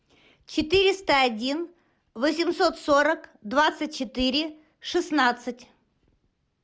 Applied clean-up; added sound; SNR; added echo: none; none; none; none.